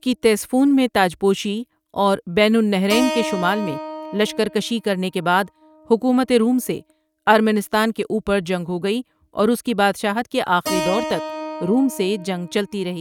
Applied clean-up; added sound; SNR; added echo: neural mask model RNNoise.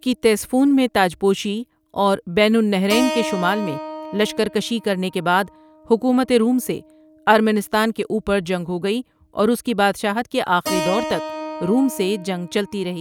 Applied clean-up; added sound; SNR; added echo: none; Keyboard (musical); 13 dB; none.